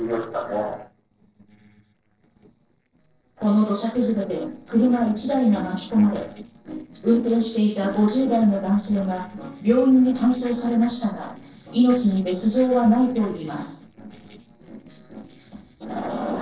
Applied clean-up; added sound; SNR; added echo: neural separator model SepFormer DNS4.